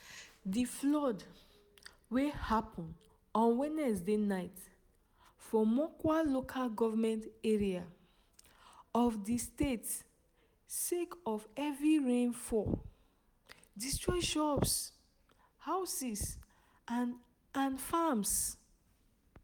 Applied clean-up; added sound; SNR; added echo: none; none; none; none.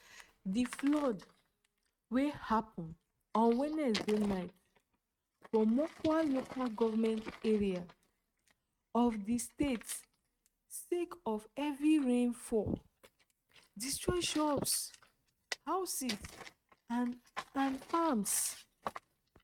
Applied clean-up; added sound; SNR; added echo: neural mask model RNNoise.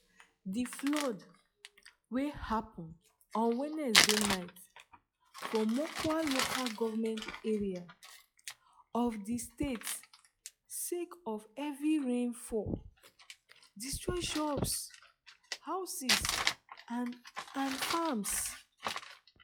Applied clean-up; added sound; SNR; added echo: classical method log-MMSE.